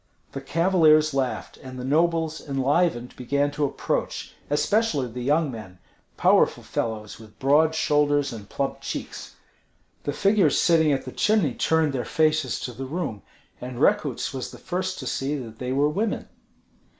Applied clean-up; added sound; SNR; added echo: none; none; none; none.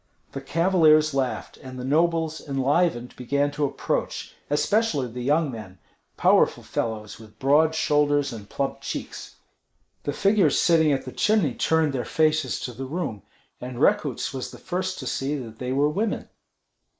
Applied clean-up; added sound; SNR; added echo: neural mask model Resemble Enhance denoiser.